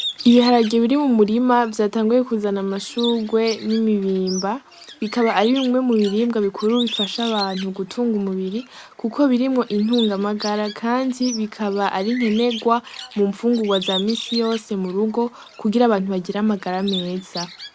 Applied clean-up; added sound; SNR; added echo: none; Bird; 14 dB; none.